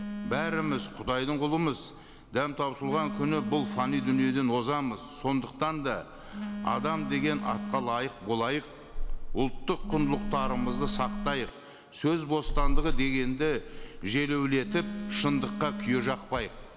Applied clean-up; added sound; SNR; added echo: none; Telephone; 4 dB; none.